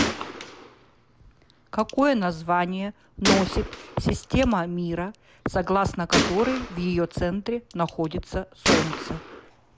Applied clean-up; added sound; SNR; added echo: none; Gunshot, gunfire; 5 dB; none.